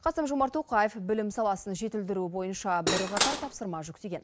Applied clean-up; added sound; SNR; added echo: none; Cutlery, silverware / Dishes, pots, and pans; -1 dB; none.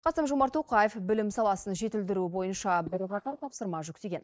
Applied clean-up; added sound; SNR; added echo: neural mask model DeepFilterNet 3.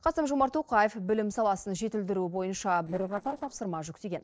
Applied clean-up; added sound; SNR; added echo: neural separator model SepFormer DNS4.